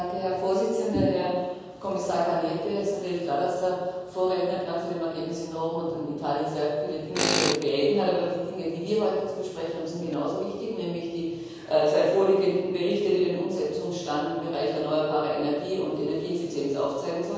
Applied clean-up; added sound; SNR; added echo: none; Tools; 6 dB; reverberation time 1.2 s.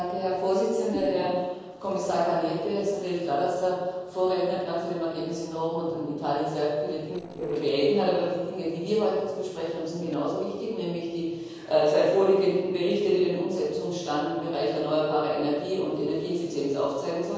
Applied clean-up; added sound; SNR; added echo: neural separator model SepFormer DNS4.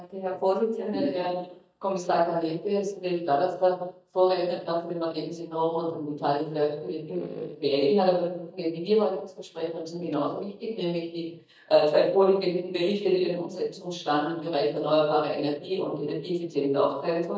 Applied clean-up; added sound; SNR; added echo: neural mask model DeepFilterNet 3.